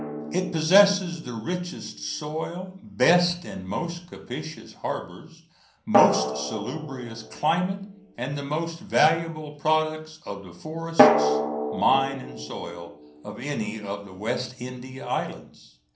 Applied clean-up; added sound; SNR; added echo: none; Drum; 3 dB; reverberation time 0.6 s.